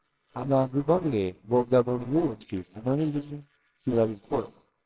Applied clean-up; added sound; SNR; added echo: neural separator model SepFormer WHAMR!.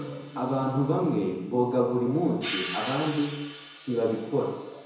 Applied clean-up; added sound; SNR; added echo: none; Hi-hat; 14 dB; reverberation time 1.0 s.